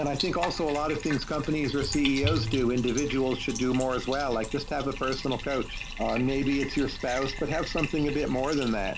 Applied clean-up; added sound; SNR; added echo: none; Bathtub (filling or washing) + Bowed string instrument; 7 dB; none.